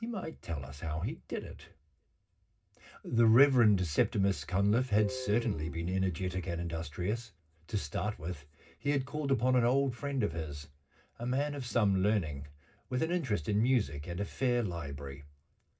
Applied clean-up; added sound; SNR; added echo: none; Guitar; 12 dB; reverberation time 0.4 s.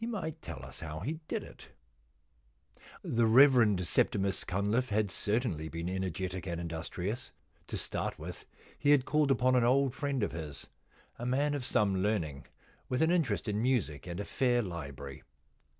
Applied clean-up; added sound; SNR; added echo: none; none; none; none.